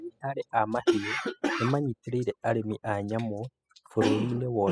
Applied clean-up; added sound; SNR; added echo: classical method spectral subtraction.